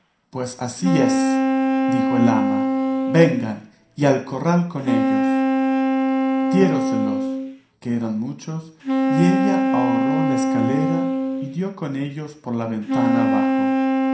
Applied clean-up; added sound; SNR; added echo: none; Wind instrument, woodwind instrument; -3 dB; reverberation time 0.5 s.